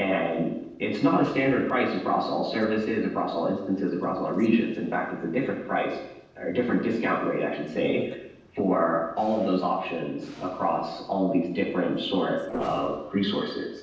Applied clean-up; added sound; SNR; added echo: neural separator model SepFormer DNS4.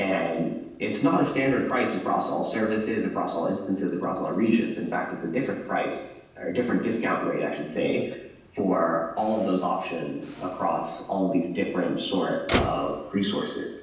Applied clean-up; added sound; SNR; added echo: none; Motor vehicle (road); 13 dB; reverberation time 0.9 s.